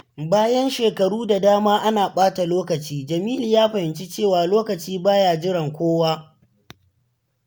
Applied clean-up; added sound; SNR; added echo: none; none; none; none.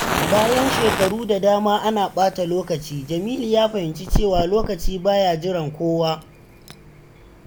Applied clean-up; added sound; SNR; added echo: none; Fire; 6 dB; none.